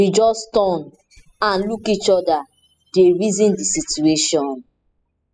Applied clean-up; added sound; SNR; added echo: classical method spectral subtraction.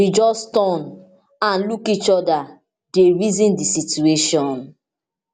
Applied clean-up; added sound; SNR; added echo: none; none; none; none.